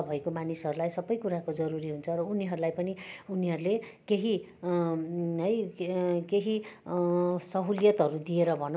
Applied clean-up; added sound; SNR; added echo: none; none; none; none.